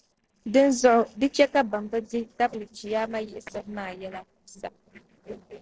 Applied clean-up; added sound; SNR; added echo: neural separator model SepFormer DNS4.